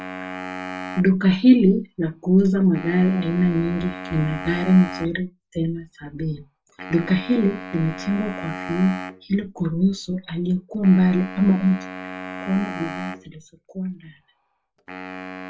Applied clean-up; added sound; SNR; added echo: none; Wind instrument, woodwind instrument; 14 dB; reverberation time 0.1 s.